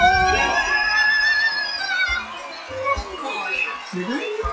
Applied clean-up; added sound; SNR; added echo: classical method WPE with log-MMSE.